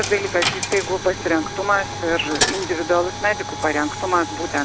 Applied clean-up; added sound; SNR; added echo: none; Coin (dropping); 5 dB; none.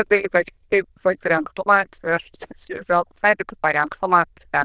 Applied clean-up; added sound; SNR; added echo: neural diffusion model UNIVERSE++.